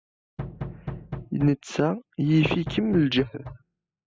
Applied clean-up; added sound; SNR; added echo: classical method spectral subtraction.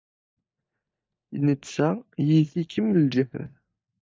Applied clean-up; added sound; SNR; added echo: neural mask model DeepFilterNet 3.